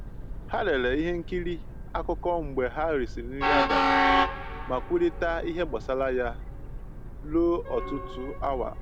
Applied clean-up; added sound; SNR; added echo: none; Train; 1 dB; none.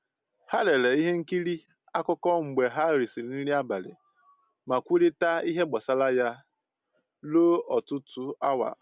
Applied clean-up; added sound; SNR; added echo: none; none; none; none.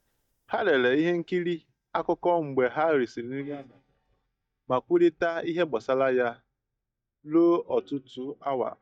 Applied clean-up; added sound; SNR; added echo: neural mask model DeepFilterNet 3.